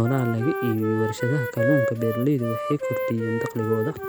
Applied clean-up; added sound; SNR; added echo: none; Wind instrument, woodwind instrument; 4 dB; none.